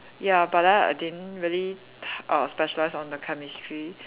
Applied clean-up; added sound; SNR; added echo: none; none; none; none.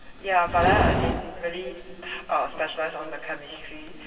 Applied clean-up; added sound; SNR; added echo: none; Livestock, farm animals, working animals; 3 dB; reverberation time 2.5 s.